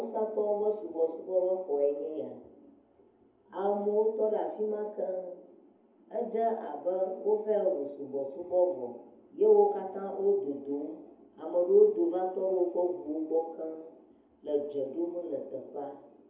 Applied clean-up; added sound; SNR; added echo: none; none; none; reverberation time 0.7 s.